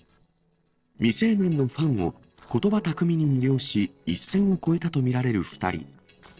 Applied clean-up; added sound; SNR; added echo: neural separator model SepFormer DNS4.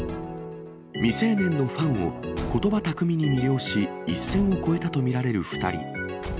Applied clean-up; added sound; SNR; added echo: none; Slam / Truck / Car; 15 dB; none.